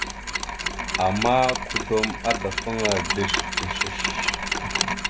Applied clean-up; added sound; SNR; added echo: none; Mechanisms; 0 dB; none.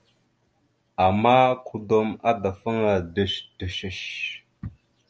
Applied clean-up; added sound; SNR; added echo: none; none; none; none.